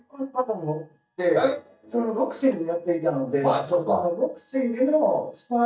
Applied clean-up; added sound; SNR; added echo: neural mask model DeepFilterNet 3.